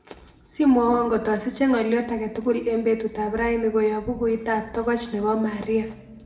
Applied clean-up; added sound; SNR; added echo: none; none; none; reverberation time 0.8 s.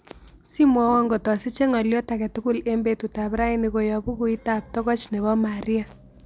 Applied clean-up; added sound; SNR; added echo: none; none; none; none.